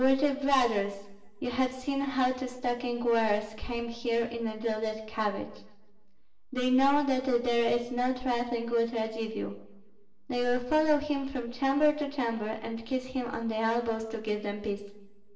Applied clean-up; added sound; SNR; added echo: none; none; none; reverberation time 0.9 s.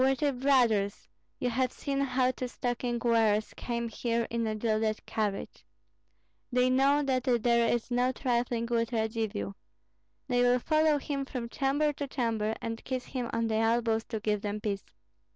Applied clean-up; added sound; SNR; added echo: none; none; none; none.